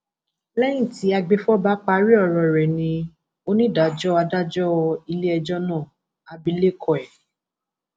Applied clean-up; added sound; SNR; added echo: none; none; none; none.